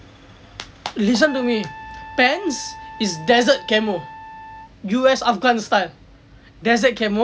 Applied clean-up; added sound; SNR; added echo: none; Trumpet; 16 dB; none.